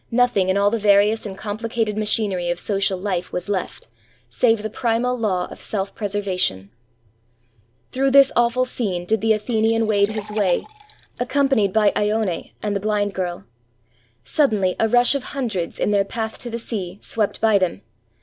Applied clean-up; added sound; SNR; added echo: none; Liquid; 20 dB; none.